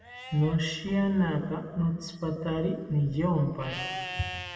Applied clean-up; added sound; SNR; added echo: none; Livestock, farm animals, working animals; 14 dB; reverberation time 1.7 s.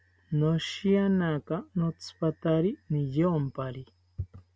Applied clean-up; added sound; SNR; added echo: none; none; none; none.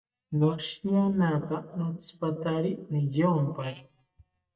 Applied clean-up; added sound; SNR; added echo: neural mask model DeepFilterNet 3.